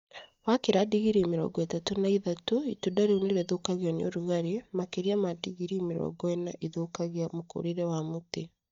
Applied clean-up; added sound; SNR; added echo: neural mask model DeepFilterNet 3.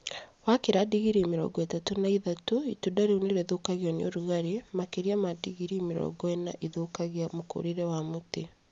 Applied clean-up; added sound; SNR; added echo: none; none; none; none.